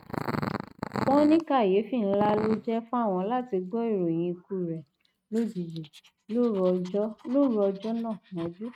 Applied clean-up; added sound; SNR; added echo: neural mask model RNNoise.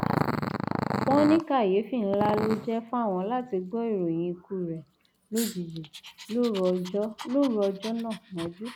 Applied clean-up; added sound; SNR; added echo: none; Growling; 7 dB; none.